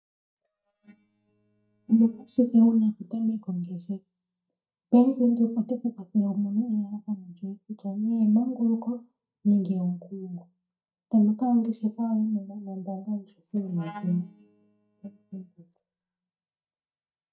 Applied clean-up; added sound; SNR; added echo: neural mask model DeepFilterNet 3.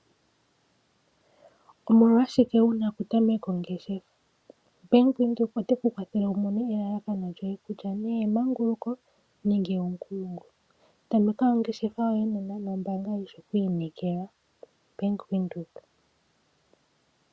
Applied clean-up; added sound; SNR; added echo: none; none; none; none.